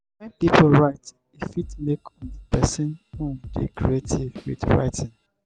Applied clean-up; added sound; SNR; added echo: none; Drum kit; 18 dB; none.